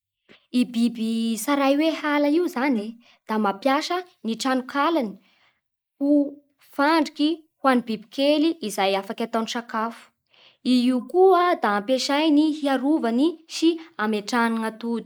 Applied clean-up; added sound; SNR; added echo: neural mask model Resemble Enhance denoiser.